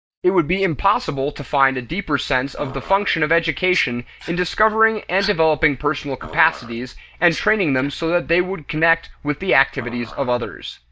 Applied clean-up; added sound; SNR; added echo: neural mask model DeepFilterNet 3.